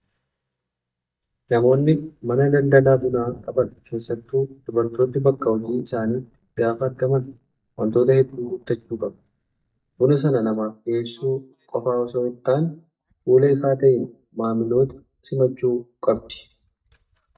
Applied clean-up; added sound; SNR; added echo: neural mask model DeepFilterNet 3.